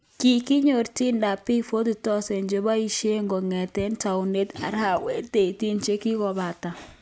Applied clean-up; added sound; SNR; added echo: none; none; none; none.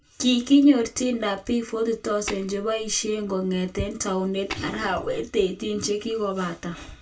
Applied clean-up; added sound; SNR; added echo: none; Tap; 14 dB; reverberation time 0.2 s.